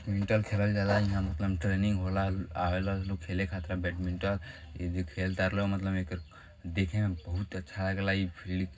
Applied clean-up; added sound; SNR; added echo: none; none; none; reverberation time 0.4 s.